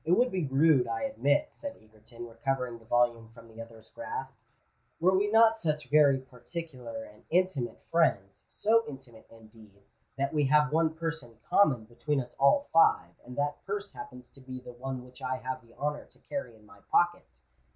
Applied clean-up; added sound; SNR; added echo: none; none; none; none.